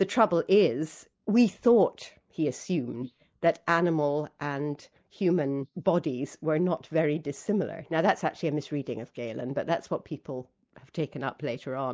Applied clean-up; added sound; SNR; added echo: neural mask model Resemble Enhance denoiser.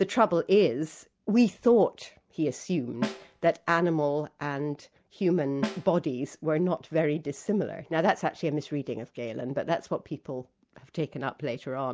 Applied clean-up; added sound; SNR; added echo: none; Snare drum; 11 dB; none.